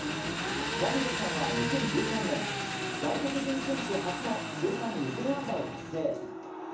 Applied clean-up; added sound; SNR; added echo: none; Engine; 2 dB; reverberation time 0.7 s.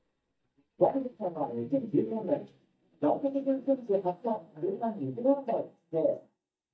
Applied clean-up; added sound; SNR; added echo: neural mask model DeepFilterNet 3.